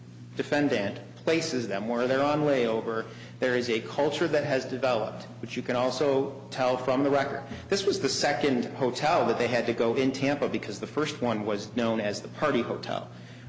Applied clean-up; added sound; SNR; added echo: none; none; none; none.